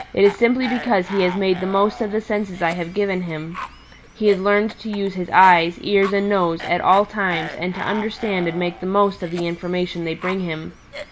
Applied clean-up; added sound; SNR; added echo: none; Cough; 15 dB; none.